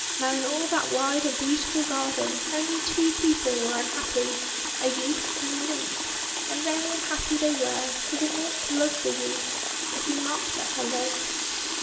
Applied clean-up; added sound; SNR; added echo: none; Water tap, faucet; 0 dB; reverberation time 2.9 s.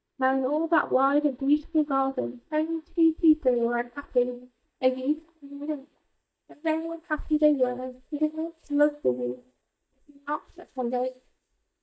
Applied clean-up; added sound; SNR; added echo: neural mask model DeepFilterNet 3.